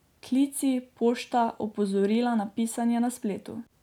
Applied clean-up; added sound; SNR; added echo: none; none; none; none.